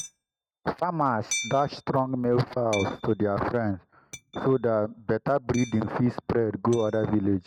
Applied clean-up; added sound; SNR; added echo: neural mask model RNNoise.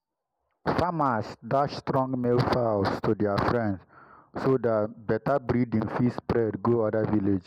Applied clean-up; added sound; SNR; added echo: none; none; none; none.